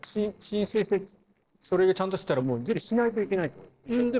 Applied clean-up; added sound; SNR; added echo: neural separator model SepFormer DNS4.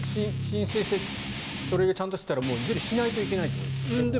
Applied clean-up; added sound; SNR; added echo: none; Guitar; 4 dB; none.